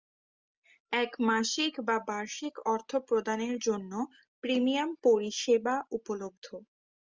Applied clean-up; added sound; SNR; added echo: none; none; none; none.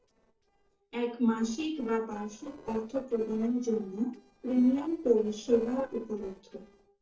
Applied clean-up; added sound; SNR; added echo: neural separator model SepFormer DNS4.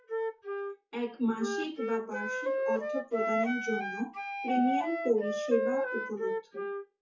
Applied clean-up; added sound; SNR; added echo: classical method WPE with log-MMSE.